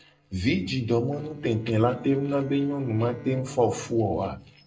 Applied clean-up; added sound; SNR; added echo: neural separator model SepFormer DNS4.